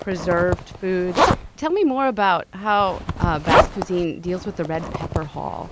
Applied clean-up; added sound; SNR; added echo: none; Zipper (clothing); 2 dB; none.